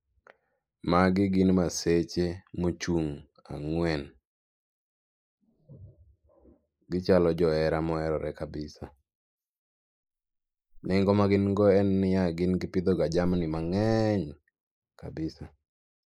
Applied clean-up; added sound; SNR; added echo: neural mask model Resemble Enhance denoiser.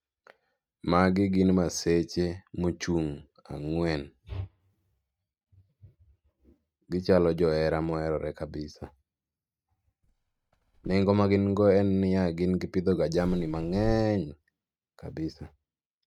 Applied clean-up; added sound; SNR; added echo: neural mask model RNNoise.